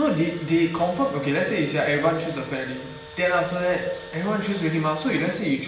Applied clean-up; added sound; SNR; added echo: none; Engine / Drill; 17 dB; reverberation time 0.8 s.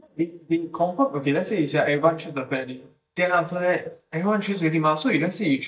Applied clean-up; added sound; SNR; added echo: neural mask model DeepFilterNet 3.